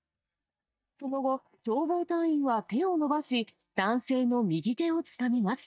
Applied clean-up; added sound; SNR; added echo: neural mask model DeepFilterNet 3.